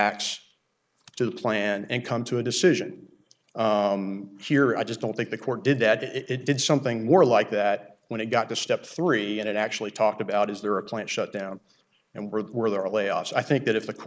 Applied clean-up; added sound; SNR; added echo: neural mask model Resemble Enhance denoiser.